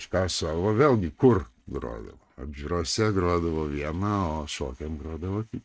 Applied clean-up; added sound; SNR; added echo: neural mask model RNNoise.